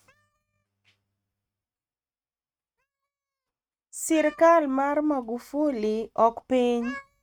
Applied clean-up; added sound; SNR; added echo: neural mask model RNNoise.